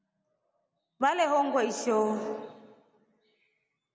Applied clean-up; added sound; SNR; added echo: none; none; none; none.